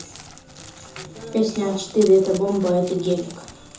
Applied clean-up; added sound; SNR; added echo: none; Crackle; 20 dB; reverberation time 0.6 s.